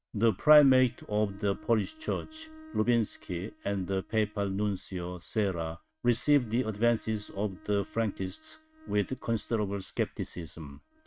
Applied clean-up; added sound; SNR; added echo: neural mask model RNNoise.